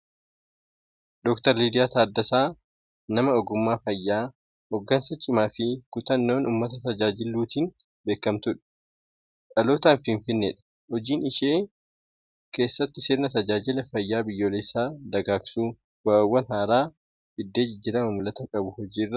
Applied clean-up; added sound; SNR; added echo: none; none; none; none.